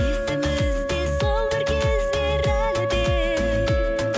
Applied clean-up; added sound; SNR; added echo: none; Wind instrument, woodwind instrument; 1 dB; none.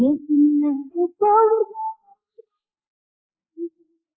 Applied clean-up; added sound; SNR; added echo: neural mask model Resemble Enhance denoiser.